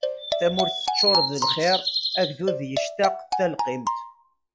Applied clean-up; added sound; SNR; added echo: classical method log-MMSE.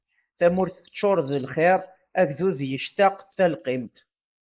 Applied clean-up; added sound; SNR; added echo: neural mask model Resemble Enhance denoiser.